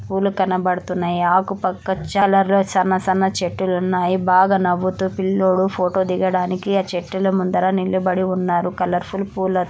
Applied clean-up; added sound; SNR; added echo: none; none; none; none.